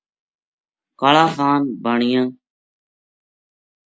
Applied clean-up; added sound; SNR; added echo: none; none; none; none.